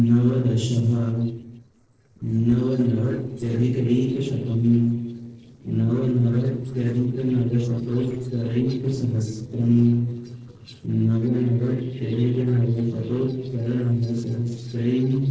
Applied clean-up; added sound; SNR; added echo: neural separator model SepFormer DNS4.